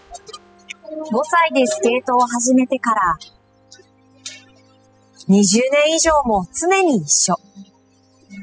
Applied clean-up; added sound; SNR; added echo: classical method spectral subtraction.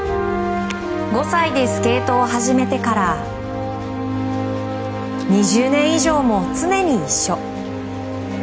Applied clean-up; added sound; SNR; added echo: none; none; none; none.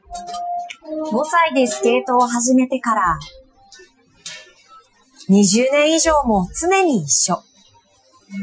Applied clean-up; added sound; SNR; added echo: classical method Wiener filter.